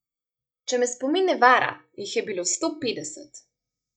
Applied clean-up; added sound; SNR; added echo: neural mask model DeepFilterNet 3.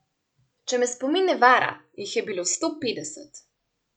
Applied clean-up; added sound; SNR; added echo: none; none; none; none.